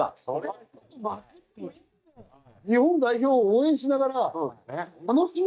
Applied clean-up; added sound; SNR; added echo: neural mask model DeepFilterNet 3.